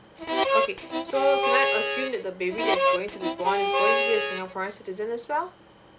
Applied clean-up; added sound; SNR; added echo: none; Harmonica; -5 dB; none.